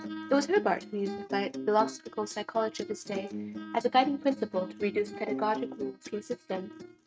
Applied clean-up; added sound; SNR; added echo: neural mask model RNNoise.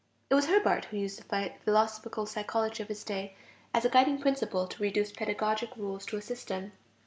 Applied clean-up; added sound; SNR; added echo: none; none; none; none.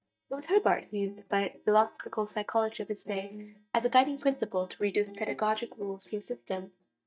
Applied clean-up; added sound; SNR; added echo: neural mask model DeepFilterNet 3.